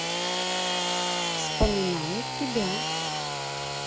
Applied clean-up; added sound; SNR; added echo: none; Sawing / Engine; -3 dB; none.